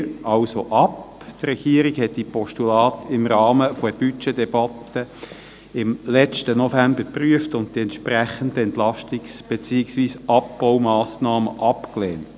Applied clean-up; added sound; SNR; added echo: none; none; none; none.